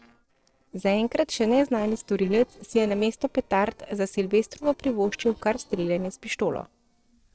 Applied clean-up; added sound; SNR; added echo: neural separator model SepFormer DNS4.